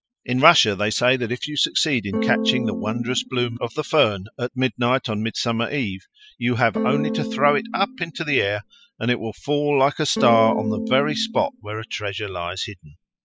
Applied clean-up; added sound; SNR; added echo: classical method spectral subtraction.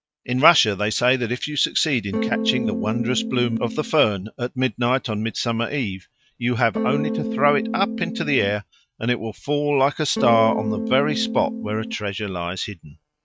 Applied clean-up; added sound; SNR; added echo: neural mask model RNNoise.